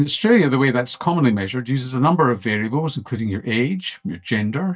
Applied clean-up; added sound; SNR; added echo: neural mask model DeepFilterNet 3.